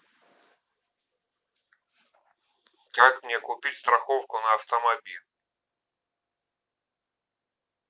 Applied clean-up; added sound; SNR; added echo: none; none; none; none.